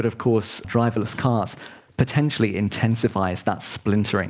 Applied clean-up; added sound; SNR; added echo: none; none; none; none.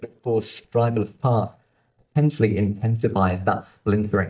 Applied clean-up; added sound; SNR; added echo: neural mask model DeepFilterNet 3.